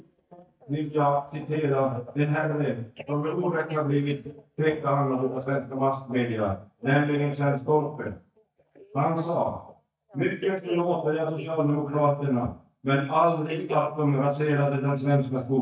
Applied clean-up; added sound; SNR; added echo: neural mask model DeepFilterNet 3.